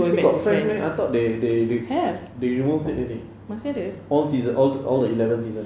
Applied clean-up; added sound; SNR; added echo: none; none; none; none.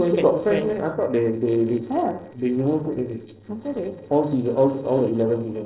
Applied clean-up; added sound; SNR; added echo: neural separator model SepFormer DNS4.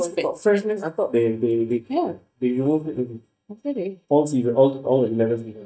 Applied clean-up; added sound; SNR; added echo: neural mask model DeepFilterNet 3.